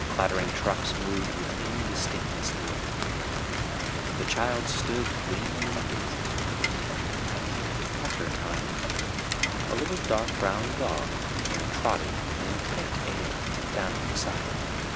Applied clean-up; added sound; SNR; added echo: none; Rain; -4 dB; none.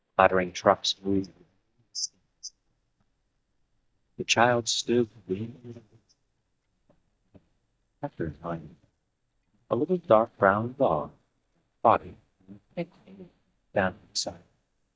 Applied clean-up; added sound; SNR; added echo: neural mask model DeepFilterNet 3.